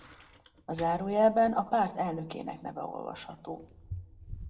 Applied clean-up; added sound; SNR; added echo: none; Bicycle; 17 dB; reverberation time 0.6 s.